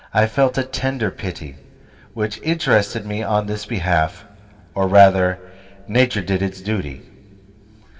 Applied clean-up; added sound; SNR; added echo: none; none; none; reverberation time 2.1 s.